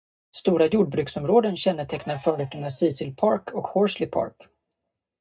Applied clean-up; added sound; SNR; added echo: neural mask model DeepFilterNet 3.